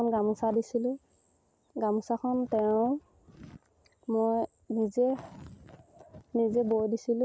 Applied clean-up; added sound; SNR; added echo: none; none; none; none.